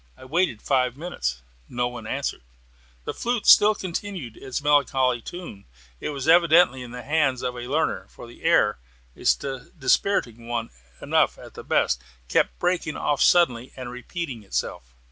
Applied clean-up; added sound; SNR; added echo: none; none; none; none.